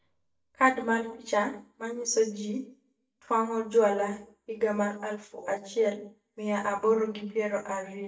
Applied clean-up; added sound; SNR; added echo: neural mask model DeepFilterNet 3.